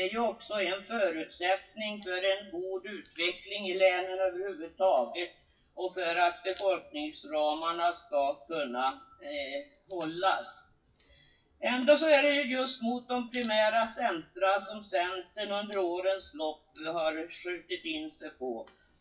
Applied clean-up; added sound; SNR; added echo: classical method WPE with log-MMSE.